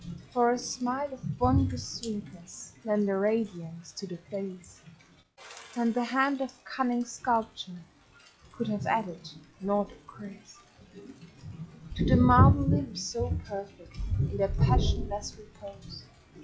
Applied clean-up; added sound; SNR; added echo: classical method log-MMSE.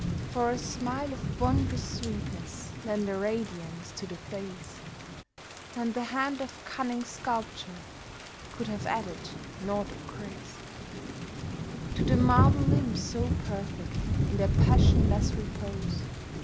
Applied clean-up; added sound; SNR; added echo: none; Thunder / Rain; -3 dB; none.